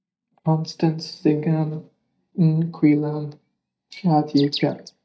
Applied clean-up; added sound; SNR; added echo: neural mask model DeepFilterNet 3.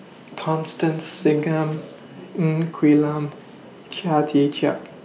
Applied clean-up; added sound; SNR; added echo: none; none; none; none.